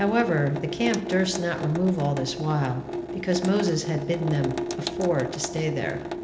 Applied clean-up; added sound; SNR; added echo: none; Sink (filling or washing) / Water tap, faucet; 6 dB; reverberation time 0.8 s.